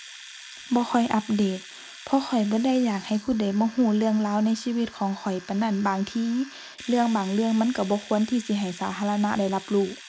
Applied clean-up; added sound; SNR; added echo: none; Domestic sounds, home sounds; 19 dB; none.